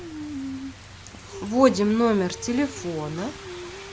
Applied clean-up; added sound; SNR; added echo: none; Rain; 12 dB; none.